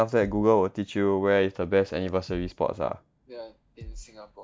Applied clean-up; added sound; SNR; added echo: neural mask model DeepFilterNet 3.